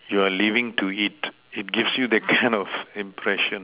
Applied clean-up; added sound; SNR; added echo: none; none; none; none.